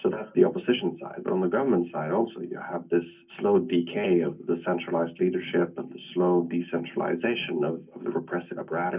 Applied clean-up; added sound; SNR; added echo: none; none; none; reverberation time 0.3 s.